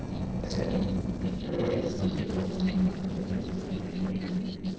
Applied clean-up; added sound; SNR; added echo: neural separator model SepFormer DNS4.